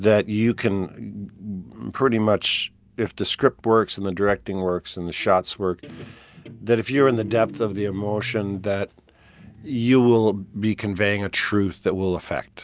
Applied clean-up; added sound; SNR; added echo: none; Guitar; 20 dB; none.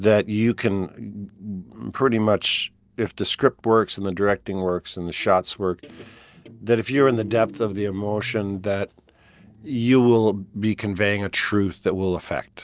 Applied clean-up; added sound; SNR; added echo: neural separator model SepFormer DNS4.